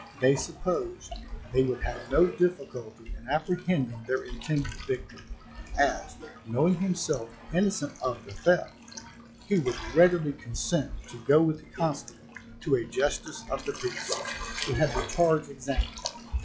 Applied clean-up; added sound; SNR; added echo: classical method log-MMSE.